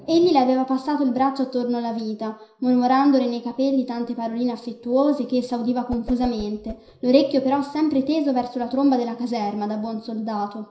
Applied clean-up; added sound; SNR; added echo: none; Whoosh, swoosh, swish; 16 dB; reverberation time 0.5 s.